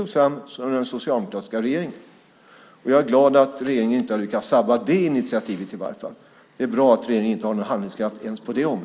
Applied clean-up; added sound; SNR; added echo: none; none; none; none.